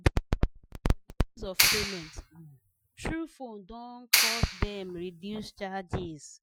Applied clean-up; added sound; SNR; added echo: classical method Wiener filter.